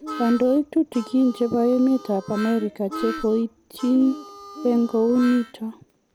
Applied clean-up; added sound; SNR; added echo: none; Bird + Harmonica; 14 dB; none.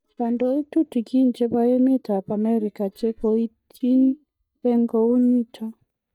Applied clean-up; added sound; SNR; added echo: neural mask model DeepFilterNet 3.